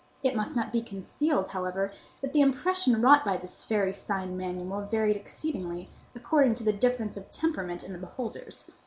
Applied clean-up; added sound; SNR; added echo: none; none; none; none.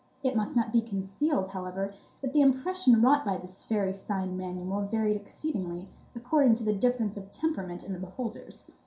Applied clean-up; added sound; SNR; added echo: none; none; none; reverberation time 0.3 s.